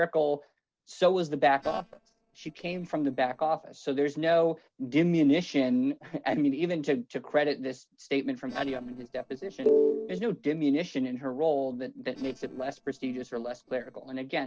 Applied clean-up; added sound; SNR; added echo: neural separator model SepFormer DNS4.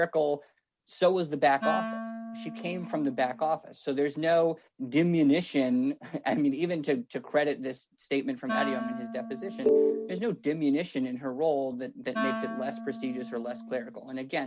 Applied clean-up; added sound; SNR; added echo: none; Wind instrument, woodwind instrument; 9 dB; none.